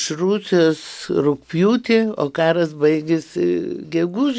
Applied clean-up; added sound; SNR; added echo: none; none; none; none.